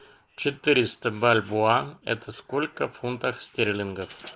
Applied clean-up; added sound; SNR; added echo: neural mask model Resemble Enhance denoiser.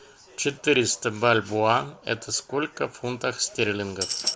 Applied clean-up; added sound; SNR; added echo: none; Tambourine; 2 dB; none.